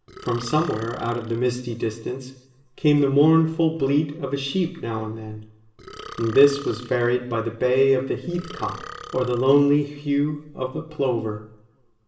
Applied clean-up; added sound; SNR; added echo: none; Burping, eructation; 17 dB; reverberation time 0.7 s.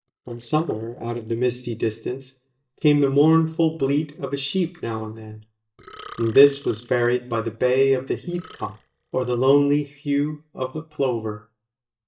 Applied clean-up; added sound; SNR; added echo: neural mask model DeepFilterNet 3.